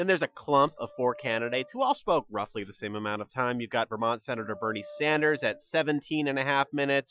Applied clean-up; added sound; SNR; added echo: classical method Wiener filter.